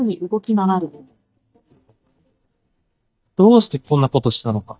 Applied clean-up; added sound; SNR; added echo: neural mask model DeepFilterNet 3.